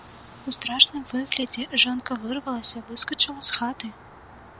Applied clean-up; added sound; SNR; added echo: none; Rain; 19 dB; none.